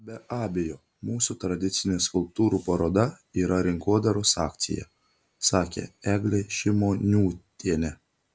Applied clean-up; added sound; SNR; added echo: none; none; none; none.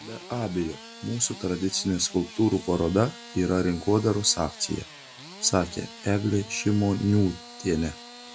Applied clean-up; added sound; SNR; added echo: none; Engine starting / Sawing; 17 dB; none.